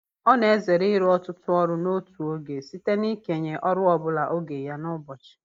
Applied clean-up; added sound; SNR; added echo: neural mask model Resemble Enhance denoiser.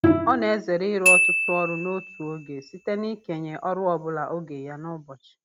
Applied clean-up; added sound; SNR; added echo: none; Glockenspiel + Bowed string instrument; -2 dB; none.